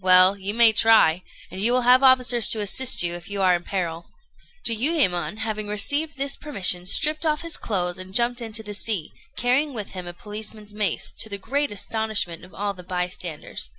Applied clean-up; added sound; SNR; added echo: none; none; none; none.